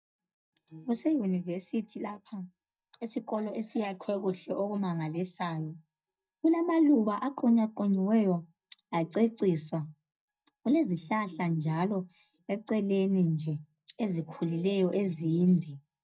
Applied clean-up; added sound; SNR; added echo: neural mask model DeepFilterNet 3.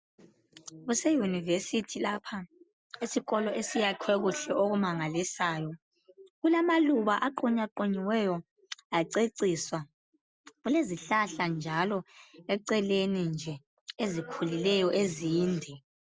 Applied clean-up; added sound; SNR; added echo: none; none; none; none.